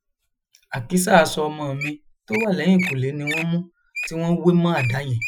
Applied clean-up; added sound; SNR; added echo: classical method Wiener filter.